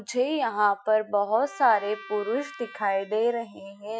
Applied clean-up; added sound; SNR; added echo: classical method Wiener filter.